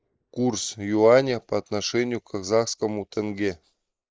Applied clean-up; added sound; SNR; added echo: neural mask model Resemble Enhance denoiser.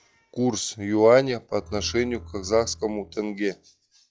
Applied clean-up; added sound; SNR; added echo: classical method log-MMSE.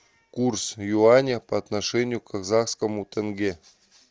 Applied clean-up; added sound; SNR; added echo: none; none; none; none.